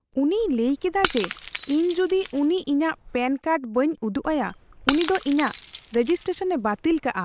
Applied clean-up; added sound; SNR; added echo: none; Shatter / Crushing; 8 dB; none.